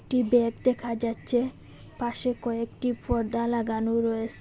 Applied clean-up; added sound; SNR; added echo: none; none; none; none.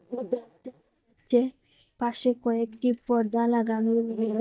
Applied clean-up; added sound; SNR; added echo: neural mask model DeepFilterNet 3.